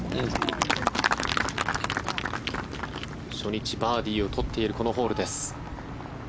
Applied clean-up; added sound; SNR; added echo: none; Thunder; 13 dB; none.